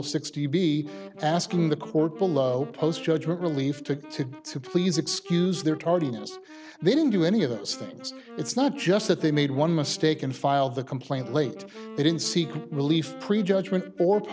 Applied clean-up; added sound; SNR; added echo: none; Bowed string instrument + Wind instrument, woodwind instrument; 17 dB; none.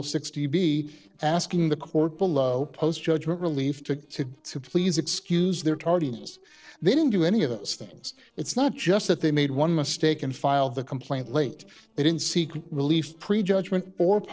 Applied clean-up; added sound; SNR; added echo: neural separator model SepFormer DNS4.